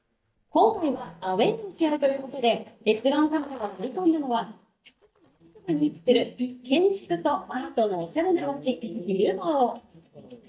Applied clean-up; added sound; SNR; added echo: neural mask model DeepFilterNet 3.